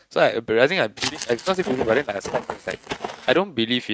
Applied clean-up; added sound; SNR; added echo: neural mask model RNNoise.